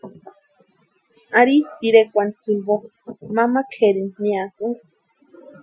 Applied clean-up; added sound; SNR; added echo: classical method Wiener filter.